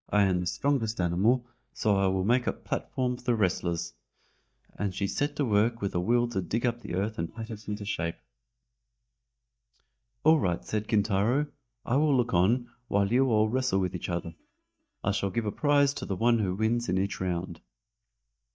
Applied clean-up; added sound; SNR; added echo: neural mask model DeepFilterNet 3.